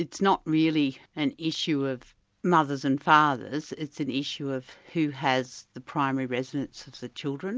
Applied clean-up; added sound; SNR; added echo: none; none; none; none.